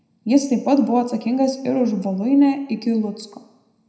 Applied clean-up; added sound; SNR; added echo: none; none; none; reverberation time 0.8 s.